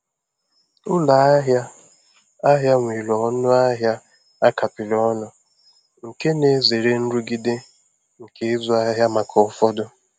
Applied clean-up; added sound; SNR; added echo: none; none; none; none.